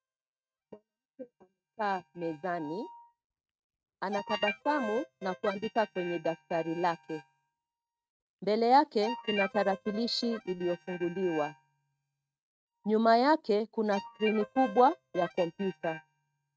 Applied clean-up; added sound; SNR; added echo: neural mask model RNNoise.